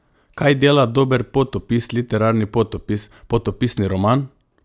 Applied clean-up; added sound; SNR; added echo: none; none; none; none.